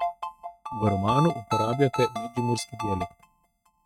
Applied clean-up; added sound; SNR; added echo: neural mask model RNNoise.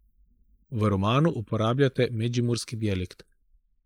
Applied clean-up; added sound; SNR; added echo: neural mask model Resemble Enhance denoiser.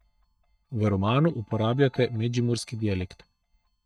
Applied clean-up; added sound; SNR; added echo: neural mask model DeepFilterNet 3.